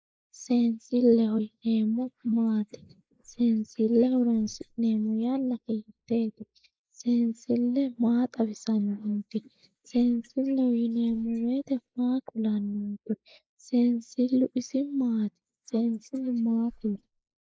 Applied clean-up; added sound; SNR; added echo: neural mask model Resemble Enhance denoiser.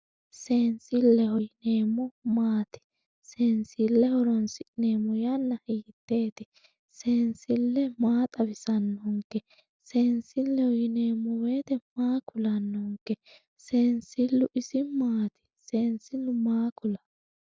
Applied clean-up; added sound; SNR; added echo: none; none; none; none.